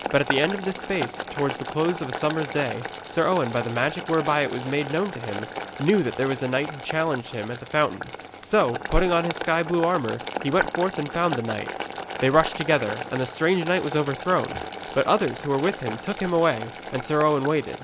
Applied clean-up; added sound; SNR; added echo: none; Boiling; 8 dB; none.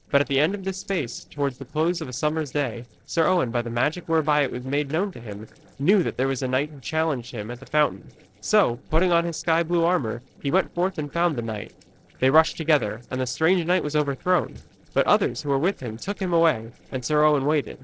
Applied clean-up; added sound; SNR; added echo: neural separator model SepFormer DNS4.